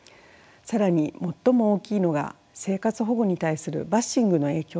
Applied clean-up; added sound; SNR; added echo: none; none; none; none.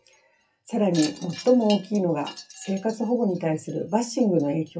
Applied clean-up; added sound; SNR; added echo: classical method WPE with log-MMSE.